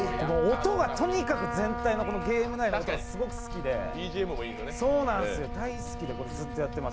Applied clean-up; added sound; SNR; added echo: none; Subway, metro, underground / Wind + Trumpet; 6 dB; none.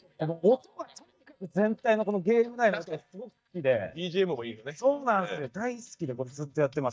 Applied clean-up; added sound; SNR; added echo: neural mask model DeepFilterNet 3.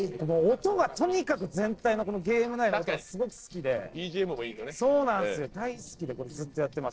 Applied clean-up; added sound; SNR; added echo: neural separator model SepFormer DNS4.